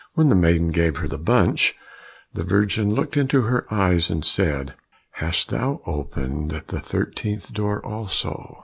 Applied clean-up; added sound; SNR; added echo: none; none; none; none.